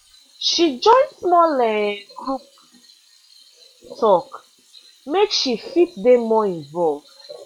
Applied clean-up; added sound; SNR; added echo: classical method log-MMSE.